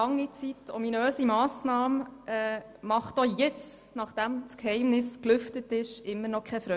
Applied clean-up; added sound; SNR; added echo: none; none; none; none.